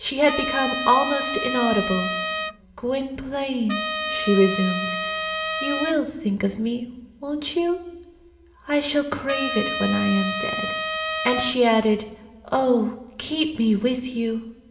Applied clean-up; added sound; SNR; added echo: none; Trumpet; 3 dB; reverberation time 1.4 s.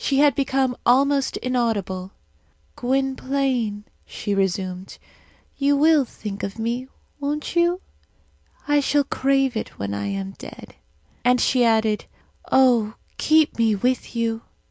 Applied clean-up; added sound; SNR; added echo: none; none; none; none.